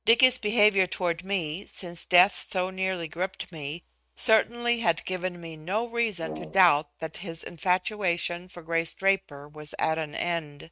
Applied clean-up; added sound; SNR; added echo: neural mask model RNNoise.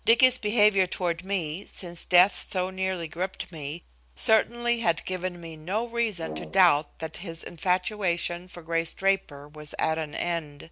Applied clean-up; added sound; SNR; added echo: none; Brass instrument; 13 dB; none.